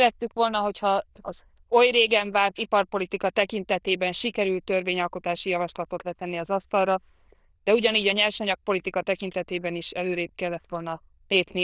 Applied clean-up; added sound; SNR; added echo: neural diffusion model UNIVERSE++.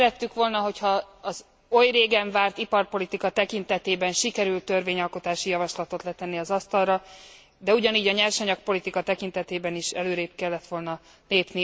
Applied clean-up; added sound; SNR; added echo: none; none; none; none.